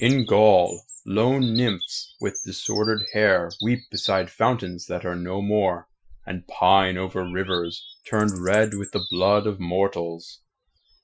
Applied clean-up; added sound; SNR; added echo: classical method Wiener filter.